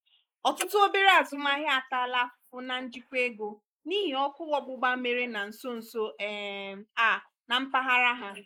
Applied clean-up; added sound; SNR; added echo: neural mask model Resemble Enhance denoiser.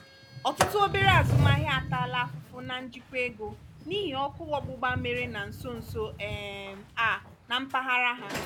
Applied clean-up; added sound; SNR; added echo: none; Sliding door; 2 dB; none.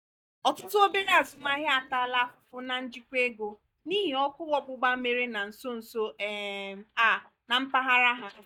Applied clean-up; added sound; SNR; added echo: neural mask model DeepFilterNet 3.